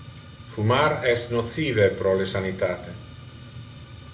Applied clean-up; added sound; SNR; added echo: none; Fire; 15 dB; reverberation time 0.5 s.